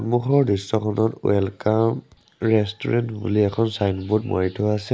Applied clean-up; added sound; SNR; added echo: none; none; none; none.